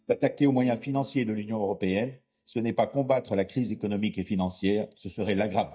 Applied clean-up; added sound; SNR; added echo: neural mask model DeepFilterNet 3.